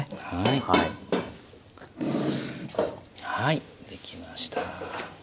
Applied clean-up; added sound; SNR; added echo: none; none; none; none.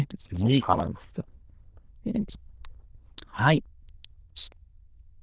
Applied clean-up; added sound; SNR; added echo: neural diffusion model UNIVERSE++.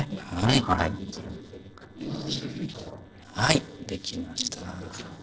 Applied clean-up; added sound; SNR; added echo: neural separator model SepFormer DNS4.